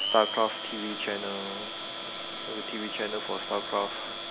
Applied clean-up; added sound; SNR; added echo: none; Domestic sounds, home sounds; 4 dB; none.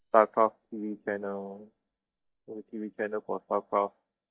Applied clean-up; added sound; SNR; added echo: neural mask model DeepFilterNet 3.